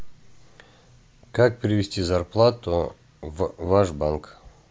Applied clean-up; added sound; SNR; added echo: none; none; none; none.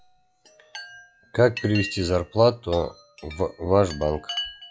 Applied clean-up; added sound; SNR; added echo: classical method log-MMSE.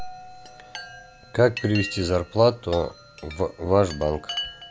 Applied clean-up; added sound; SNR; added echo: none; Chime; 14 dB; none.